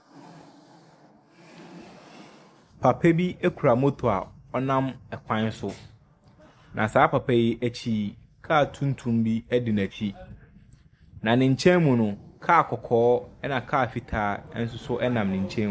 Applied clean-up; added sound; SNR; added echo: none; none; none; none.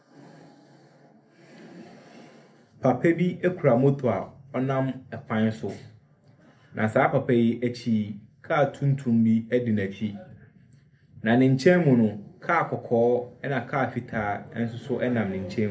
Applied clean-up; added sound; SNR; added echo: none; none; none; reverberation time 0.3 s.